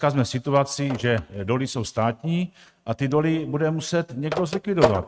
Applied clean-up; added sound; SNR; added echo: neural mask model RNNoise.